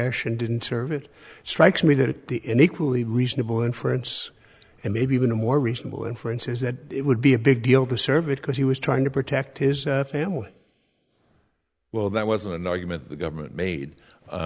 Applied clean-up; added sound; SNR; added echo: neural mask model Resemble Enhance denoiser.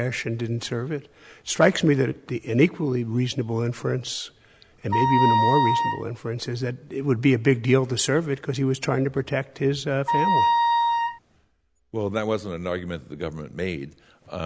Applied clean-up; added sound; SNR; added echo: none; Wind instrument, woodwind instrument; -4 dB; none.